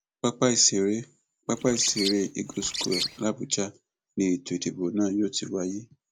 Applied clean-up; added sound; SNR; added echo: none; Bird; 6 dB; none.